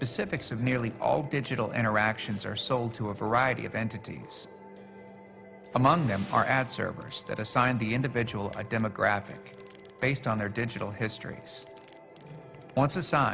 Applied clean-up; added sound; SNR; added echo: none; none; none; none.